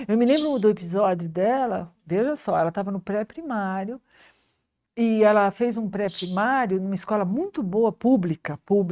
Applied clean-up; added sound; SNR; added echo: neural mask model RNNoise.